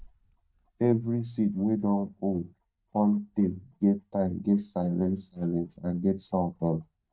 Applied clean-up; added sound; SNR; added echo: neural mask model DeepFilterNet 3.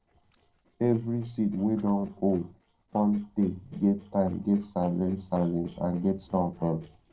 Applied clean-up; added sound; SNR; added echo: neural separator model SepFormer DNS4.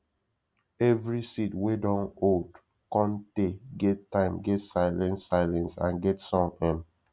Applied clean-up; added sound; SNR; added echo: none; none; none; none.